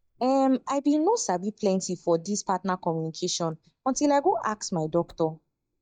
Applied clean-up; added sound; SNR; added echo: neural mask model DeepFilterNet 3.